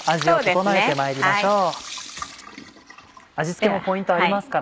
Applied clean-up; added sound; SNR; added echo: none; none; none; none.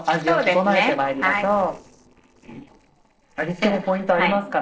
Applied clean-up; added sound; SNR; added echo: neural separator model SepFormer DNS4.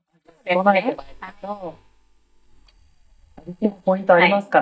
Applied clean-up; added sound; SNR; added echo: neural mask model DeepFilterNet 3.